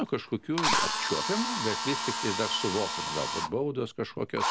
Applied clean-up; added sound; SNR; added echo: none; Drill; 0 dB; none.